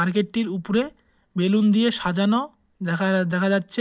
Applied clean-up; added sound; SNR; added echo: none; none; none; none.